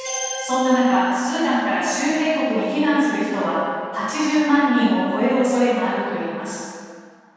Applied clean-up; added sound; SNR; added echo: none; none; none; reverberation time 2.1 s.